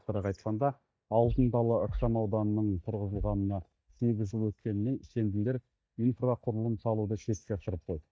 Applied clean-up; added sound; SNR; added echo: neural mask model DeepFilterNet 3.